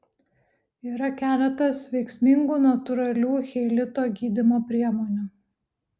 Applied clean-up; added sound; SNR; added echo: none; none; none; none.